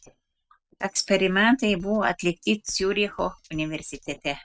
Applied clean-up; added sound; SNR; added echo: neural mask model RNNoise.